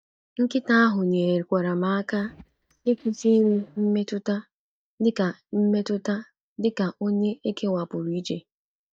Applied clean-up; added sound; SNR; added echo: neural mask model DeepFilterNet 3.